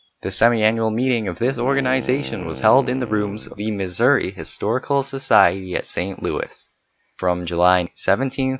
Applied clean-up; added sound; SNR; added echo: none; Wind instrument, woodwind instrument; 14 dB; none.